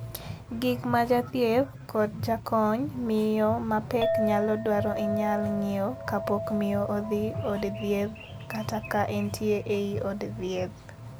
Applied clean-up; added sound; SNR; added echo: none; Chink, clink; 9 dB; none.